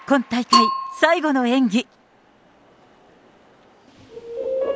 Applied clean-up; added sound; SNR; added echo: none; Bell / Percussion; 3 dB; none.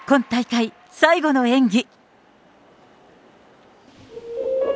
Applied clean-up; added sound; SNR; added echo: none; none; none; none.